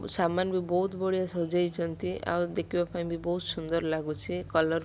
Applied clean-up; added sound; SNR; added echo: none; none; none; none.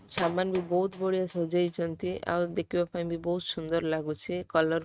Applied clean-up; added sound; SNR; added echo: neural mask model RNNoise.